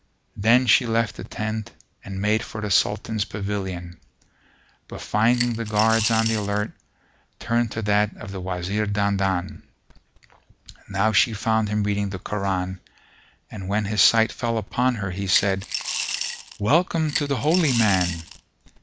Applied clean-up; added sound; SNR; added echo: none; Coin (dropping) / Glass; 6 dB; none.